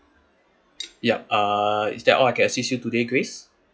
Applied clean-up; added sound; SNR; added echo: classical method log-MMSE.